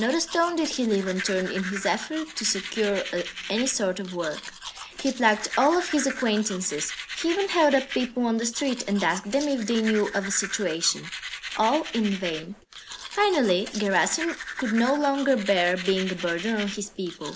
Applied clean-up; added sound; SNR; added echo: none; Domestic sounds, home sounds; 11 dB; none.